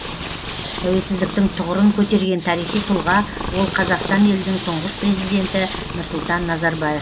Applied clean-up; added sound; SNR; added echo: none; Purr; 8 dB; none.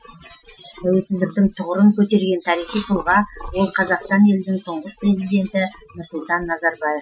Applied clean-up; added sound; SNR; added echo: classical method Wiener filter.